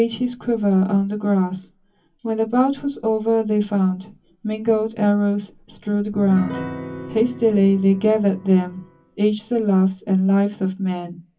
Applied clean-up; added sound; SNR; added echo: none; Piano; 13 dB; reverberation time 0.3 s.